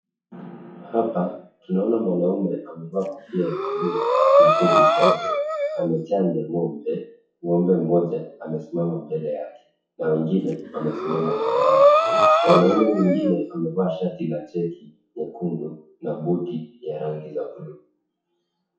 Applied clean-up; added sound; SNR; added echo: classical method WPE with log-MMSE.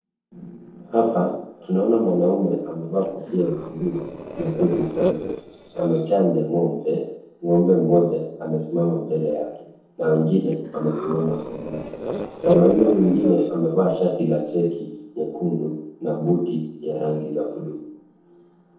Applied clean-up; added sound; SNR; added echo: neural separator model SepFormer DNS4.